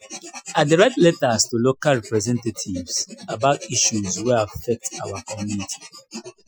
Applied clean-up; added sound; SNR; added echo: classical method Wiener filter.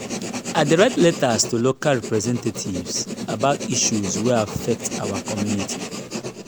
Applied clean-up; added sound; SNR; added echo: none; Writing; 8 dB; none.